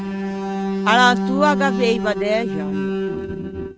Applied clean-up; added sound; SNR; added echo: neural mask model RNNoise.